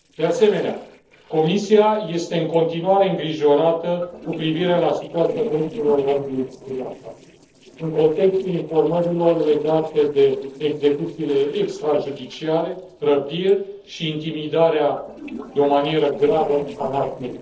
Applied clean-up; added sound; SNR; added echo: neural separator model SepFormer DNS4.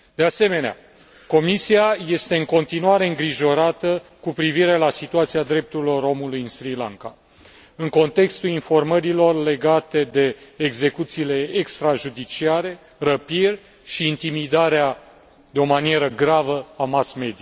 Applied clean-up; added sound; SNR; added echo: none; none; none; none.